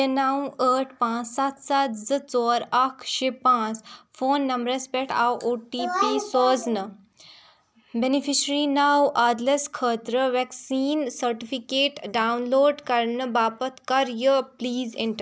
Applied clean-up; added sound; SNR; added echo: none; none; none; none.